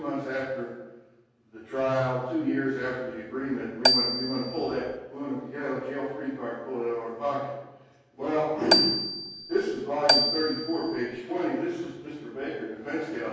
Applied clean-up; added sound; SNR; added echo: none; Marimba, xylophone; -4 dB; reverberation time 1.3 s.